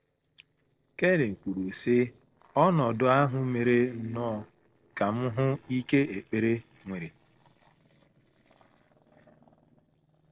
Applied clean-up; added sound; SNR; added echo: neural separator model SepFormer DNS4.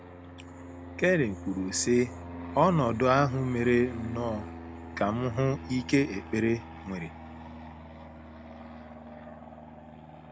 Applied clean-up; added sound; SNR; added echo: none; Fixed-wing aircraft, airplane; 12 dB; none.